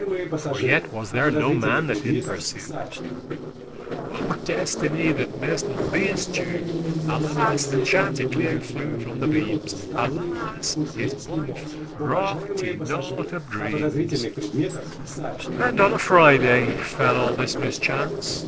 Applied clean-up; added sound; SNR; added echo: neural separator model SepFormer DNS4.